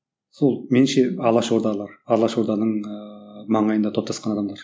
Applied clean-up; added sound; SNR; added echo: none; none; none; none.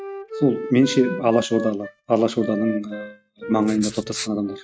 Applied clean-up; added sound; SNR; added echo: neural mask model RNNoise.